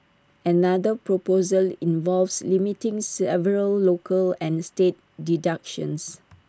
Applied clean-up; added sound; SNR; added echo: none; none; none; none.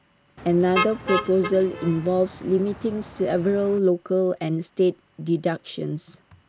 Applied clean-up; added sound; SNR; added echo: none; Motor vehicle (road); 9 dB; none.